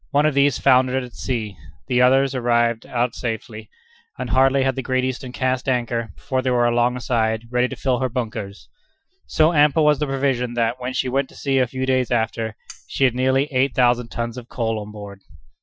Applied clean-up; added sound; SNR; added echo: classical method Wiener filter.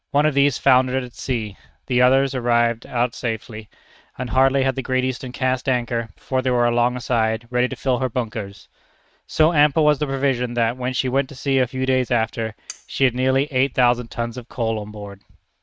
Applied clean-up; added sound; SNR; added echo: neural mask model RNNoise.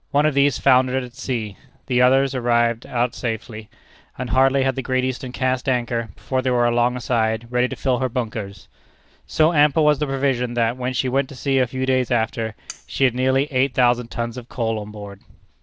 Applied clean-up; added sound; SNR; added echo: neural separator model SepFormer DNS4.